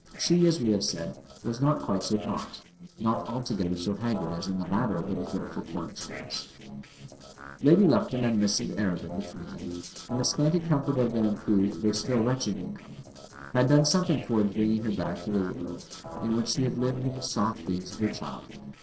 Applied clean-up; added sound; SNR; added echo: neural separator model SepFormer DNS4.